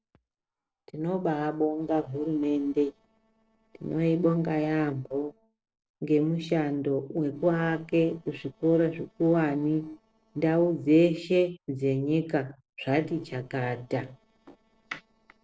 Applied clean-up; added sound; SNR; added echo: neural separator model SepFormer DNS4.